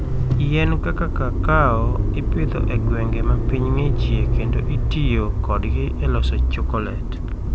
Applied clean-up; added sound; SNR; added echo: none; Motor vehicle (road); -5 dB; none.